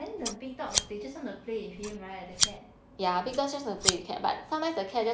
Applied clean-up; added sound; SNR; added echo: none; Scissors; 2 dB; none.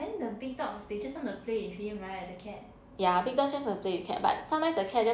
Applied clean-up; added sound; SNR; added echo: none; none; none; none.